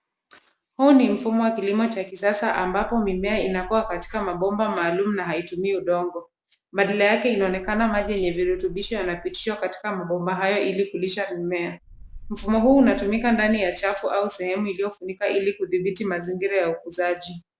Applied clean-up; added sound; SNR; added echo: none; Wind; 16 dB; none.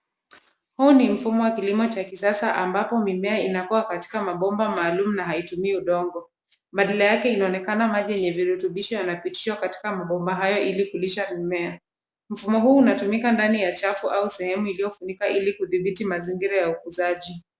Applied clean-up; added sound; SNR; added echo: none; none; none; none.